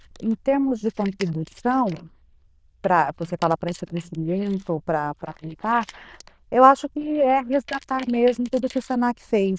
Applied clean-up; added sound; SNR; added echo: neural diffusion model UNIVERSE++.